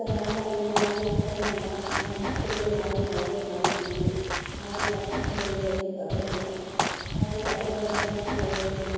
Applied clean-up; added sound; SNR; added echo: none; Walk, footsteps / Bird vocalization, bird call, bird song; 0 dB; reverberation time 2.2 s.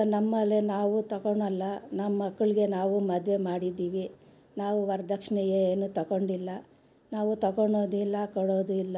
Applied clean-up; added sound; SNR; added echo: none; none; none; none.